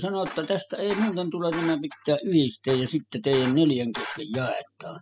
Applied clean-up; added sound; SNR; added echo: classical method spectral subtraction.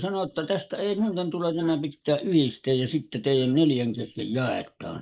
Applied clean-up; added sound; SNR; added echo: neural mask model Resemble Enhance denoiser.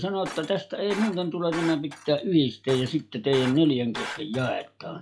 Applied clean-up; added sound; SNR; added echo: classical method log-MMSE.